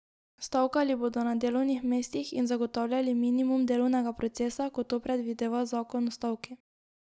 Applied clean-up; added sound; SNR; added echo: none; none; none; none.